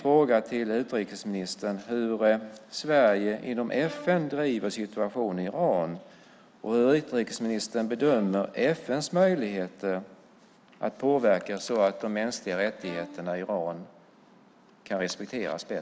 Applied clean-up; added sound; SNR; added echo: none; Bowed string instrument; 18 dB; none.